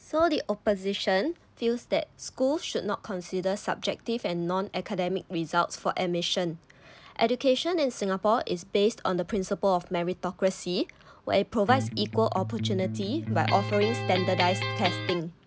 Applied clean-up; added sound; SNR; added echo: none; Electric guitar; 3 dB; none.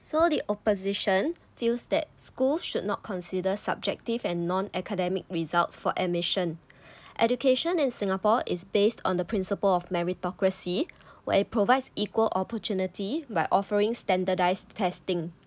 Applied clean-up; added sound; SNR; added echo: none; none; none; none.